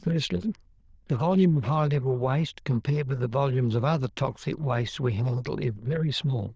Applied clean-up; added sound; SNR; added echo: neural diffusion model UNIVERSE++.